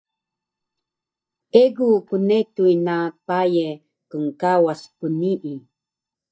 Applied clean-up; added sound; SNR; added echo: neural mask model DeepFilterNet 3.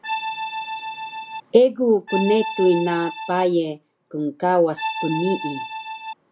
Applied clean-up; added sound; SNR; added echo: none; Accordion; 5 dB; none.